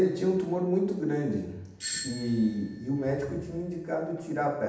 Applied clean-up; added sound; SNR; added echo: none; Doorbell; 12 dB; reverberation time 0.8 s.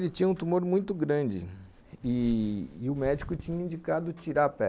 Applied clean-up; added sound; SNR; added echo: none; none; none; none.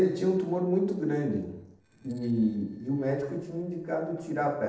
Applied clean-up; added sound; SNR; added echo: neural separator model SepFormer DNS4.